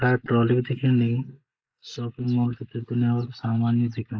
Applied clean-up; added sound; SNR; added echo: neural mask model Resemble Enhance denoiser.